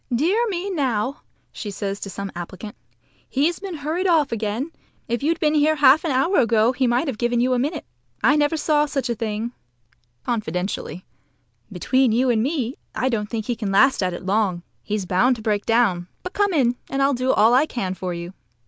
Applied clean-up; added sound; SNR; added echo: none; none; none; none.